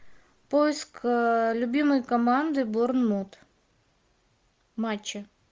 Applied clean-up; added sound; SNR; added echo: none; none; none; none.